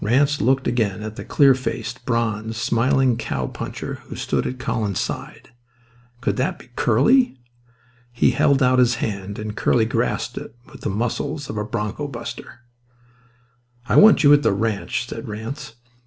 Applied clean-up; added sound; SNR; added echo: none; none; none; none.